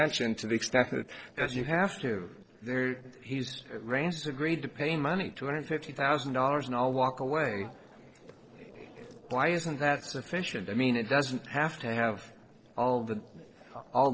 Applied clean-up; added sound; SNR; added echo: neural separator model SepFormer DNS4.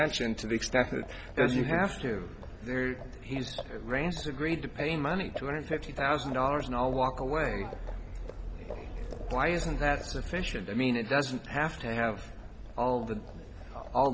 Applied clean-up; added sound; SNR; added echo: none; Livestock, farm animals, working animals; 9 dB; none.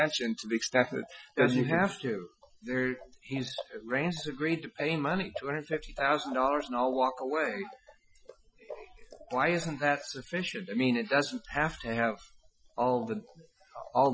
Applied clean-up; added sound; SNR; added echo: classical method Wiener filter.